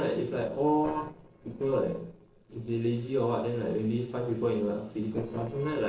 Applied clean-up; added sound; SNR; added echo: neural separator model SepFormer DNS4.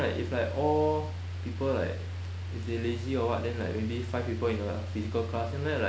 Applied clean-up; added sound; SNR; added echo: none; none; none; none.